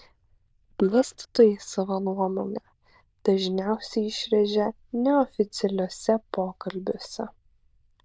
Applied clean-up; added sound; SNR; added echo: neural diffusion model UNIVERSE++.